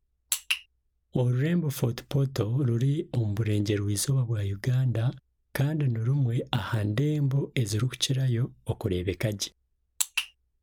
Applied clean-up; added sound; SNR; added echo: none; none; none; none.